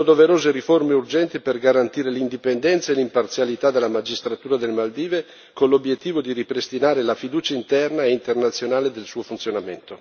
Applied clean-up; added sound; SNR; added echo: none; none; none; none.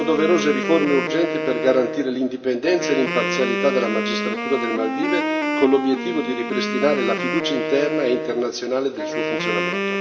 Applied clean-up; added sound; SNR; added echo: none; Wind instrument, woodwind instrument; 3 dB; reverberation time 2.0 s.